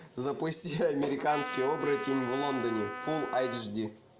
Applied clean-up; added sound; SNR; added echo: none; Trumpet; 8 dB; none.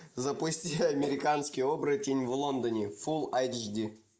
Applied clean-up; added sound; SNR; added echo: neural mask model Resemble Enhance denoiser.